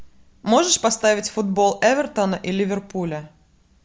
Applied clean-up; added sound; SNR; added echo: none; none; none; none.